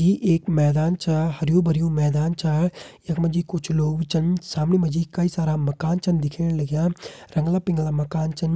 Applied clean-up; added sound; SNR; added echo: none; none; none; none.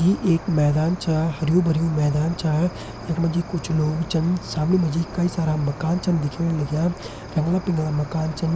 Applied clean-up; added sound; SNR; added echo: none; Cricket; 14 dB; none.